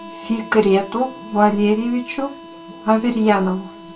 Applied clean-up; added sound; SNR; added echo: none; Harmonica; 18 dB; reverberation time 0.2 s.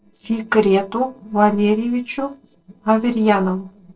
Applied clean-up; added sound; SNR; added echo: neural separator model SepFormer DNS4.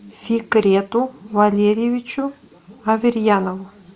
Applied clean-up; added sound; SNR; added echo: none; none; none; none.